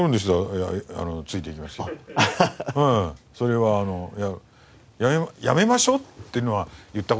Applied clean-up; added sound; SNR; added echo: none; none; none; none.